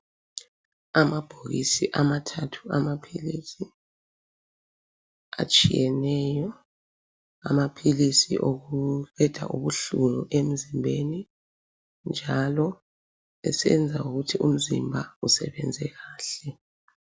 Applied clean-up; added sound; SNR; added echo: none; none; none; none.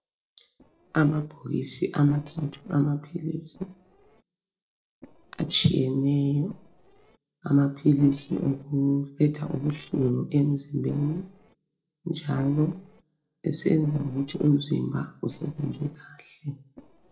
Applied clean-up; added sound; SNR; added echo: neural separator model SepFormer DNS4.